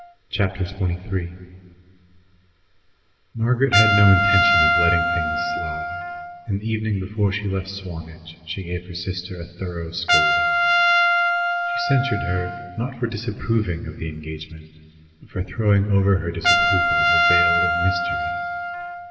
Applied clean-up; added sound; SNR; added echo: none; Trumpet; -1 dB; reverberation time 2.4 s.